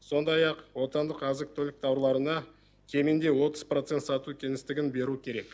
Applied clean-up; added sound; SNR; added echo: none; none; none; none.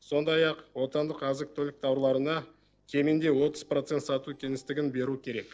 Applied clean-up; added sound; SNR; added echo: neural separator model SepFormer DNS4.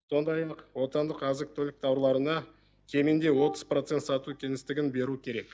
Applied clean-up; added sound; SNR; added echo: neural mask model DeepFilterNet 3.